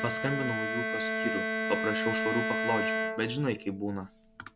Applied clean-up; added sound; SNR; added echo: none; Bowed string instrument; -1 dB; none.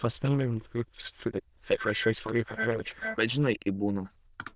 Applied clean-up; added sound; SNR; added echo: neural diffusion model UNIVERSE++.